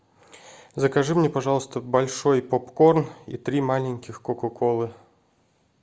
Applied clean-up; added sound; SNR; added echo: none; none; none; none.